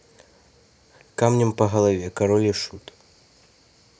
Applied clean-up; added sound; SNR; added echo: none; none; none; none.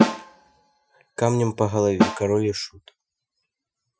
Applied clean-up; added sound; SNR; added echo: classical method Wiener filter.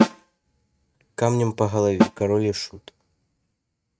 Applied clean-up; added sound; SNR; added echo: neural mask model RNNoise.